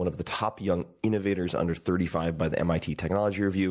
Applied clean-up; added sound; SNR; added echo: none; none; none; none.